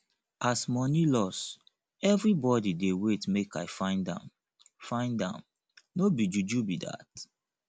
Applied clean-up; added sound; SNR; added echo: none; none; none; none.